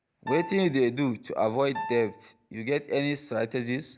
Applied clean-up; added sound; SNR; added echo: none; Piano; 13 dB; none.